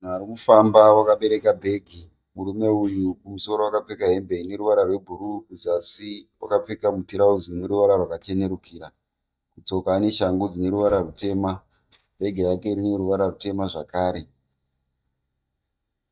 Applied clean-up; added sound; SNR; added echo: neural mask model DeepFilterNet 3.